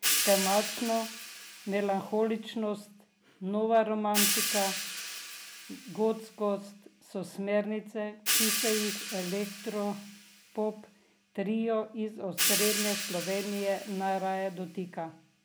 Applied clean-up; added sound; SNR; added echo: none; Hi-hat; 3 dB; none.